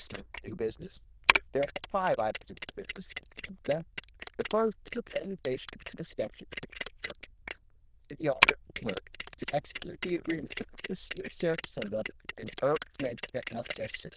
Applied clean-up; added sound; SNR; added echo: neural diffusion model UNIVERSE++.